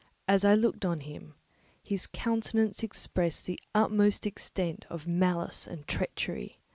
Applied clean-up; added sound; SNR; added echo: none; none; none; none.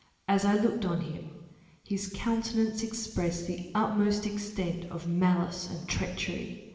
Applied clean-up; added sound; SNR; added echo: none; none; none; reverberation time 1.3 s.